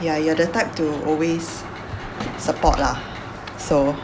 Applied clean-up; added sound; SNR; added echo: none; none; none; none.